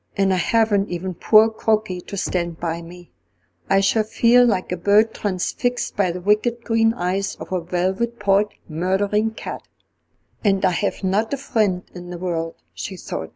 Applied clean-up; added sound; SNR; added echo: none; Knock; 20 dB; none.